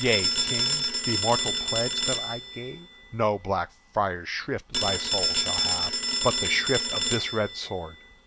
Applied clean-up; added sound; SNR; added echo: none; Telephone; -1 dB; none.